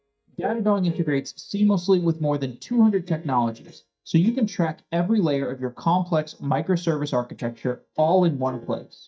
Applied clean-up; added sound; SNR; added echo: neural mask model DeepFilterNet 3.